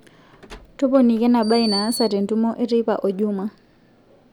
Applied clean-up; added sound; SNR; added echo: none; Door; 14 dB; none.